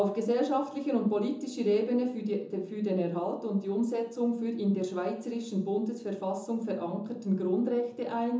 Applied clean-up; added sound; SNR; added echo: none; none; none; reverberation time 0.6 s.